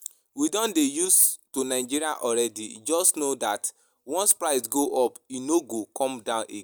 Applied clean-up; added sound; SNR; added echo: none; none; none; none.